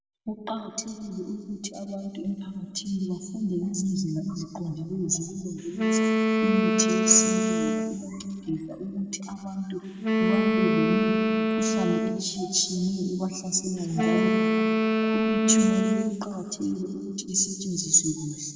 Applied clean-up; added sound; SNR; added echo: none; Wind instrument, woodwind instrument; -3 dB; reverberation time 2.0 s.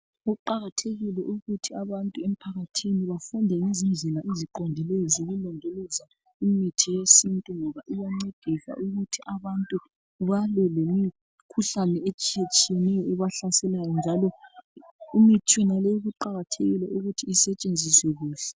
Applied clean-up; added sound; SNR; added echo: none; none; none; none.